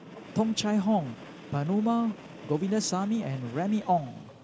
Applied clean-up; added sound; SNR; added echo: none; Train; 17 dB; none.